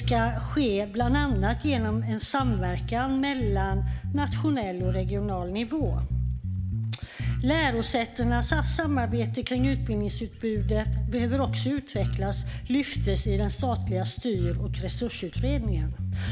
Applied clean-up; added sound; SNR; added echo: none; Bass guitar; 0 dB; none.